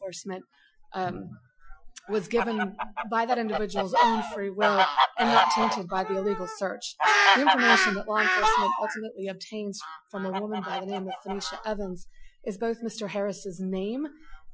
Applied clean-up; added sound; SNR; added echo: classical method Wiener filter.